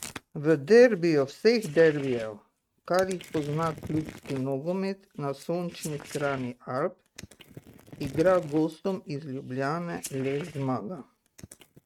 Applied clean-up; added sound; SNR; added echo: neural mask model RNNoise.